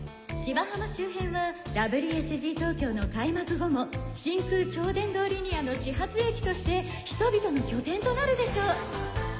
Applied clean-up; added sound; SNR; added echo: none; none; none; none.